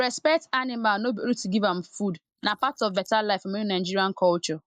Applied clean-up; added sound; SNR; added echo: neural mask model Resemble Enhance denoiser.